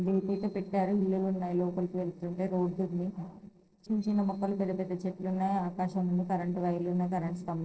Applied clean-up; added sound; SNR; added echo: neural separator model SepFormer DNS4.